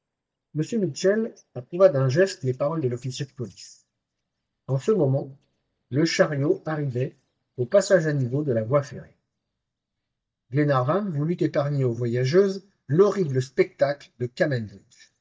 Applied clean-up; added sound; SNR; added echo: neural mask model DeepFilterNet 3.